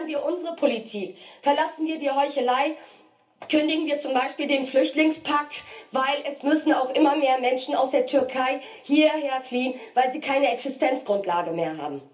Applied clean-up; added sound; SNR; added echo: none; none; none; reverberation time 0.3 s.